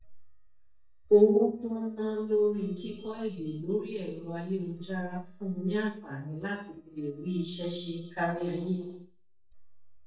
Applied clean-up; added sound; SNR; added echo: neural mask model DeepFilterNet 3.